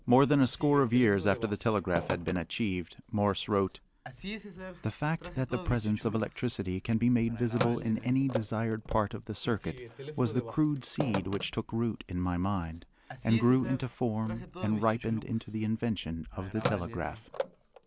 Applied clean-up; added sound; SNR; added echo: none; Telephone; 11 dB; none.